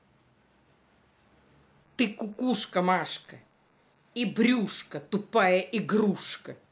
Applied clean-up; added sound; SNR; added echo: neural mask model Resemble Enhance denoiser.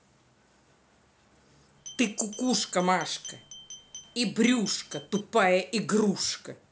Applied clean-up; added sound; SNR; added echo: none; Glass; 17 dB; none.